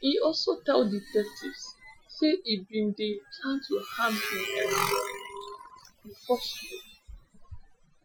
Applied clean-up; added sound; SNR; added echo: classical method Wiener filter.